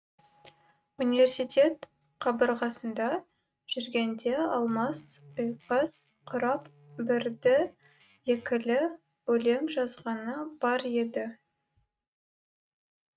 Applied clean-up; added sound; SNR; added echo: neural mask model RNNoise.